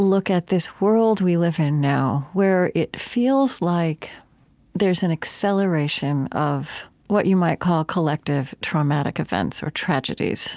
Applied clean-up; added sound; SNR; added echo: none; none; none; none.